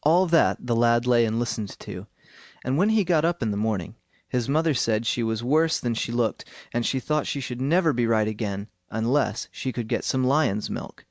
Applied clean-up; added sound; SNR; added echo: none; none; none; none.